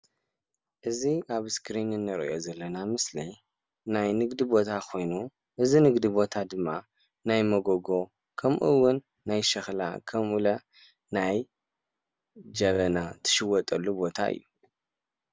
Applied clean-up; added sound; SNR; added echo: none; none; none; none.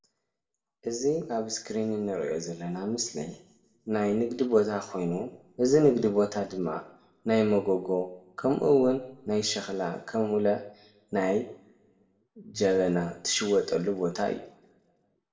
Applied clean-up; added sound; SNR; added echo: none; none; none; reverberation time 0.6 s.